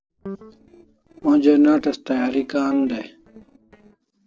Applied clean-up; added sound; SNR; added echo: neural separator model SepFormer DNS4.